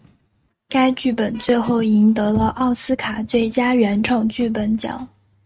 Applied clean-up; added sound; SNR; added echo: neural mask model RNNoise.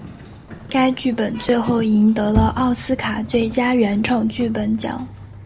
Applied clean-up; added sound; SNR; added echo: none; Sliding door; 10 dB; none.